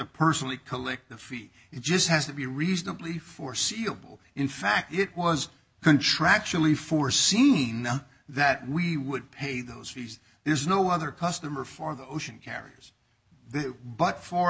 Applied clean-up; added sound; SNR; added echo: none; none; none; none.